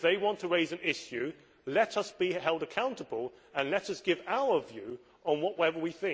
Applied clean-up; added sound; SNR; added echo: none; none; none; none.